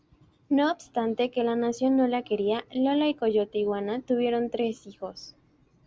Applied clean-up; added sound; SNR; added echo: none; none; none; none.